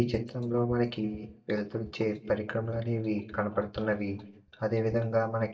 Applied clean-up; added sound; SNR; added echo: neural mask model DeepFilterNet 3.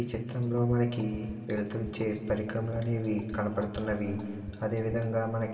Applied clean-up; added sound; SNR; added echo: none; Drum kit; 17 dB; reverberation time 2.7 s.